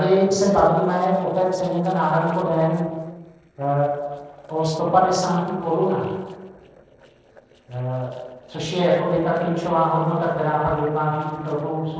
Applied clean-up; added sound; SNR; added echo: neural separator model SepFormer DNS4.